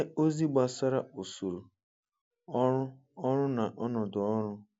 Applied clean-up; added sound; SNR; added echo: none; none; none; none.